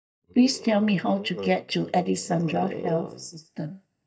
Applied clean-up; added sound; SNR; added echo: neural mask model DeepFilterNet 3.